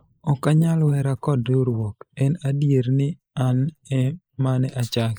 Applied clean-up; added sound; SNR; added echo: neural mask model Resemble Enhance denoiser.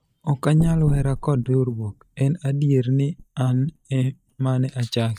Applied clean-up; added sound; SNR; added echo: neural mask model DeepFilterNet 3.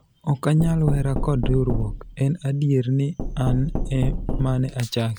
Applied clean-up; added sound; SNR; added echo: none; Knock; 5 dB; none.